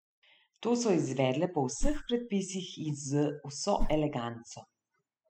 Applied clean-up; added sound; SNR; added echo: classical method spectral subtraction.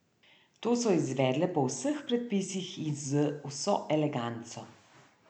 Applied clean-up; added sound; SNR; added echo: none; none; none; none.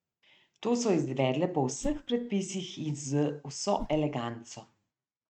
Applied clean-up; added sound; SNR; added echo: neural mask model RNNoise.